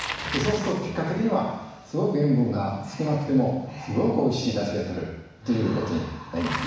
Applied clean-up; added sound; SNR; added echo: none; Bicycle; 14 dB; reverberation time 1.1 s.